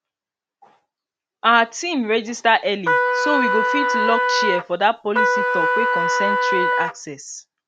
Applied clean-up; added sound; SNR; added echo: none; Trumpet; -3 dB; none.